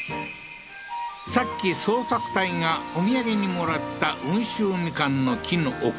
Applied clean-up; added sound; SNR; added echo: none; none; none; none.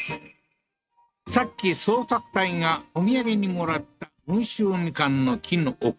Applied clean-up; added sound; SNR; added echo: neural mask model RNNoise.